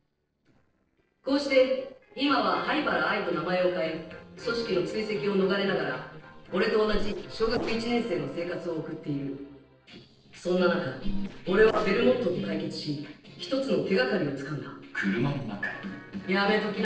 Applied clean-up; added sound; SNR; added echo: neural separator model SepFormer DNS4.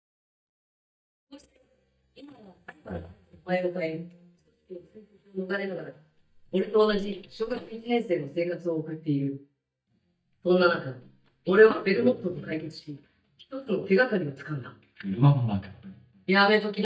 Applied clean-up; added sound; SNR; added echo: neural mask model DeepFilterNet 3.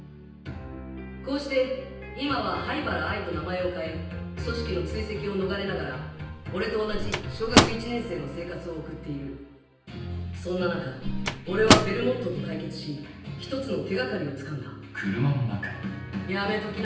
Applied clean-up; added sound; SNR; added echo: none; Microwave oven; -2 dB; reverberation time 0.9 s.